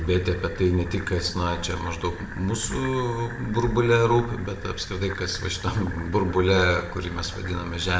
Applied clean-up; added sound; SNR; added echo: none; Fill (with liquid); 17 dB; reverberation time 0.7 s.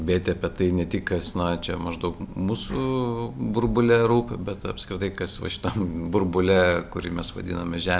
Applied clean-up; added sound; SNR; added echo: none; none; none; none.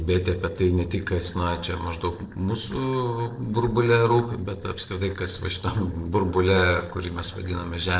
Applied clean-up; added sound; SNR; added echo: neural separator model SepFormer DNS4.